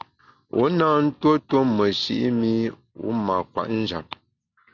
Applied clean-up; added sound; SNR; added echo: none; none; none; none.